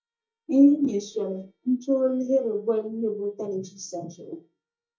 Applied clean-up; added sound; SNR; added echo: neural mask model DeepFilterNet 3.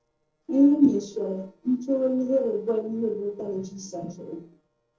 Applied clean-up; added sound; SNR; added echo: neural separator model SepFormer DNS4.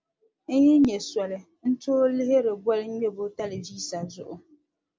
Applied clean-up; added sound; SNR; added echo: none; none; none; none.